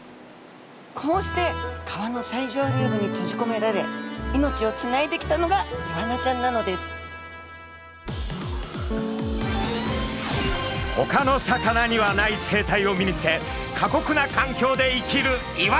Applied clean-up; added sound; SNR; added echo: none; Electric guitar / Strum; 7 dB; none.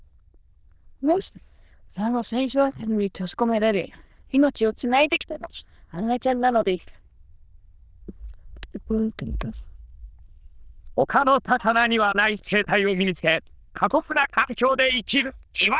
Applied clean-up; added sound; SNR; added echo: neural diffusion model UNIVERSE++.